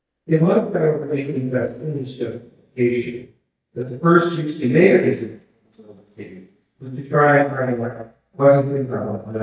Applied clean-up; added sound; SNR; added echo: neural mask model DeepFilterNet 3.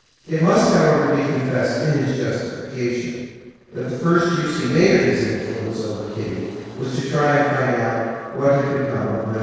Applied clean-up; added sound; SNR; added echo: neural separator model SepFormer DNS4.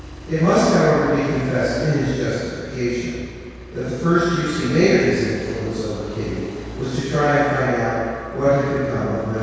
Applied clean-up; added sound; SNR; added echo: none; Accelerating, revving, vroom; 18 dB; reverberation time 2.0 s.